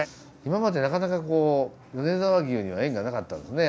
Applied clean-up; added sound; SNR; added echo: none; none; none; none.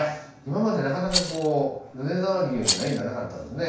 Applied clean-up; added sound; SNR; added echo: none; Rattle; 5 dB; reverberation time 0.5 s.